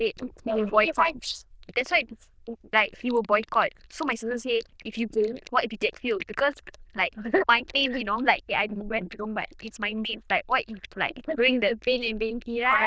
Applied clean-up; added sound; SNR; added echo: neural diffusion model UNIVERSE++.